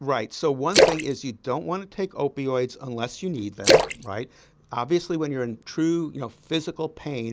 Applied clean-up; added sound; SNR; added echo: none; Splash, splatter; -3 dB; none.